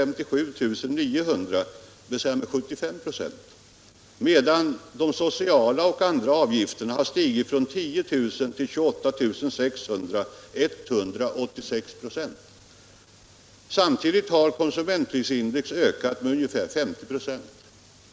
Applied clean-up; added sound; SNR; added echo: none; none; none; none.